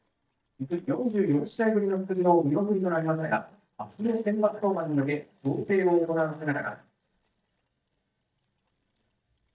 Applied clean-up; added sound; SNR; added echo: neural mask model DeepFilterNet 3.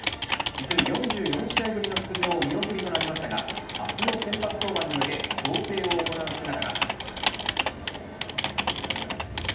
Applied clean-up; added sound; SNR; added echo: none; Typing; -1 dB; reverberation time 0.8 s.